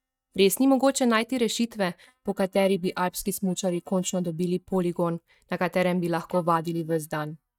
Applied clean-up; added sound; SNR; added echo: neural mask model DeepFilterNet 3.